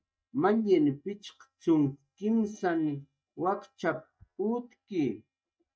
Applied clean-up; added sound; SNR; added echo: neural mask model DeepFilterNet 3.